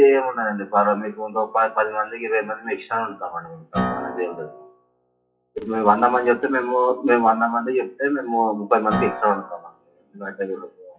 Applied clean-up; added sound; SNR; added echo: classical method WPE with log-MMSE.